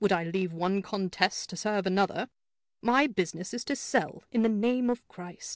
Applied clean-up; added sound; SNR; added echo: none; none; none; none.